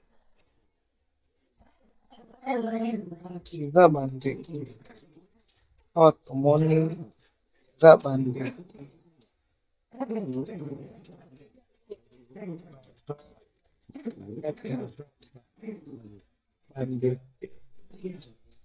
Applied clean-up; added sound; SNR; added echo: neural mask model DeepFilterNet 3.